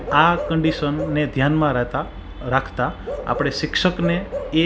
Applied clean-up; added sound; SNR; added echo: none; Bark / Livestock, farm animals, working animals; 12 dB; none.